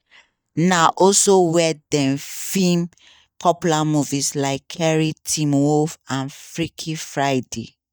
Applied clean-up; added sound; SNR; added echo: neural mask model DeepFilterNet 3.